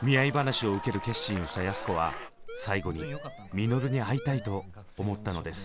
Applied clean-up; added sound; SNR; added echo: none; Siren; 14 dB; none.